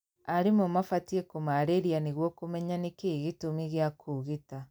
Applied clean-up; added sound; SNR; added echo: none; none; none; none.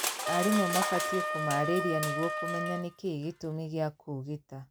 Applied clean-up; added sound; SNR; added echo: none; Crushing + Wind instrument, woodwind instrument; 2 dB; none.